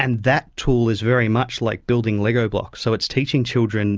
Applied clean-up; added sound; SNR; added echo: none; none; none; none.